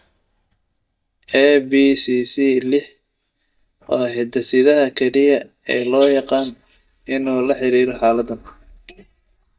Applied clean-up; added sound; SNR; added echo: neural mask model DeepFilterNet 3.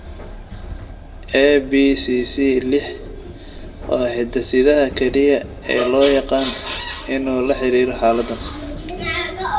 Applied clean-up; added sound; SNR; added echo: none; Train; 15 dB; reverberation time 1.8 s.